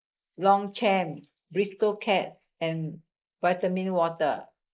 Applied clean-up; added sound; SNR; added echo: neural mask model Resemble Enhance denoiser.